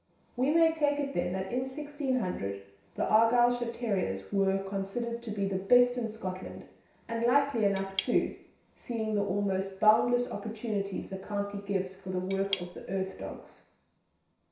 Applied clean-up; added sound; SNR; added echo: none; Cutlery, silverware / Tap; 12 dB; reverberation time 0.6 s.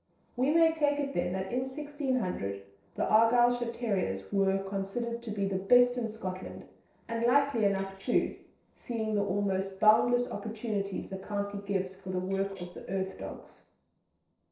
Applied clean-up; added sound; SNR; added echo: neural separator model SepFormer DNS4.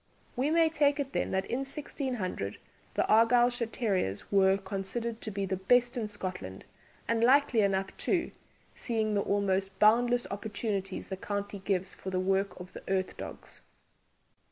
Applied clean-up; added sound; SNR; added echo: none; none; none; none.